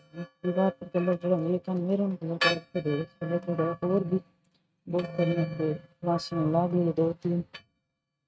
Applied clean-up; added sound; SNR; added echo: neural mask model RNNoise.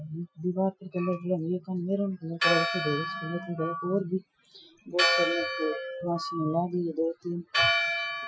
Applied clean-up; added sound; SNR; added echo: classical method Wiener filter.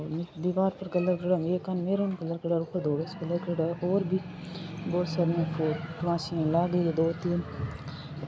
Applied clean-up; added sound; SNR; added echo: none; none; none; none.